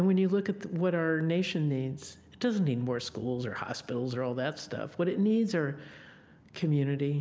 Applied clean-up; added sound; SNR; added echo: none; none; none; none.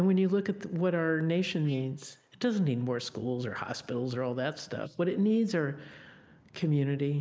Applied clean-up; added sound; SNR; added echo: neural mask model Resemble Enhance denoiser.